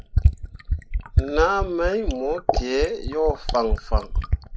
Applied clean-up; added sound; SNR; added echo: neural mask model Resemble Enhance denoiser.